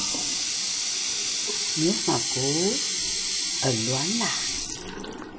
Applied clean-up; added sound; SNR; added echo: none; Water tap, faucet; -4 dB; reverberation time 0.3 s.